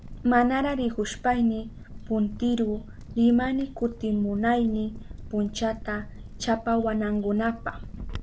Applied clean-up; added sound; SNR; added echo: none; Crackle; 13 dB; none.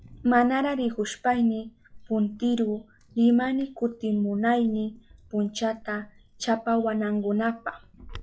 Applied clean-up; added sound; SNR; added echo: classical method log-MMSE.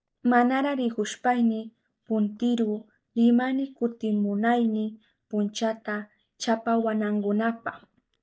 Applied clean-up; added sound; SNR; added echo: neural mask model DeepFilterNet 3.